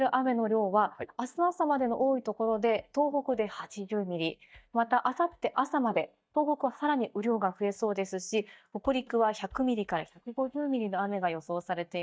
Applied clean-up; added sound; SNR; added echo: neural mask model DeepFilterNet 3.